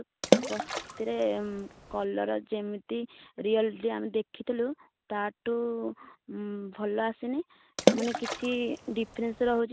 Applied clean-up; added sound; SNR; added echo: none; Water / Splash, splatter; -2 dB; none.